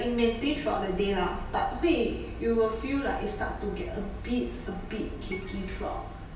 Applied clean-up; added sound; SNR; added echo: none; Organ; 17 dB; reverberation time 1.9 s.